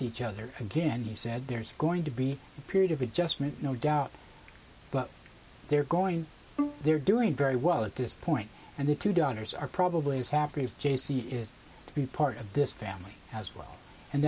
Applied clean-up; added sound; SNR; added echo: none; Bowed string instrument; 7 dB; none.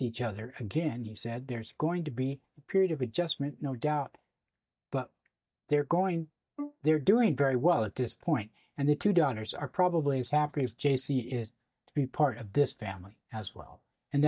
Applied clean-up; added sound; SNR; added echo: neural mask model DeepFilterNet 3.